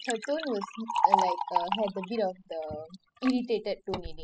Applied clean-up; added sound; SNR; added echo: classical method spectral subtraction.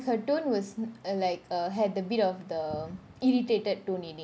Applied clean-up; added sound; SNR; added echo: none; none; none; none.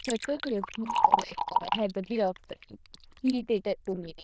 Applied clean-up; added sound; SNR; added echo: neural diffusion model UNIVERSE++.